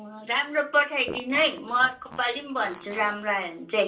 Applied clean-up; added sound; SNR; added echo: none; Fart; 16 dB; reverberation time 0.3 s.